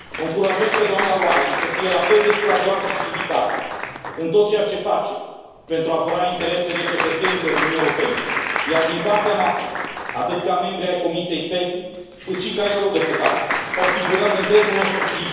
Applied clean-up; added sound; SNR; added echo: none; Applause; 5 dB; reverberation time 1.2 s.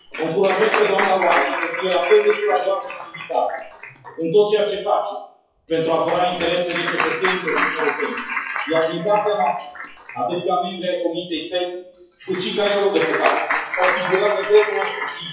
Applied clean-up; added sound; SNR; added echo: classical method WPE with log-MMSE.